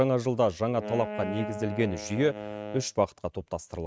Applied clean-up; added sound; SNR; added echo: neural mask model RNNoise.